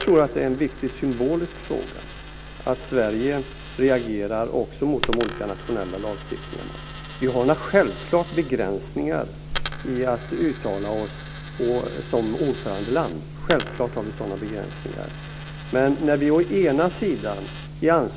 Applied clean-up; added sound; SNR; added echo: none; Coin (dropping); 14 dB; none.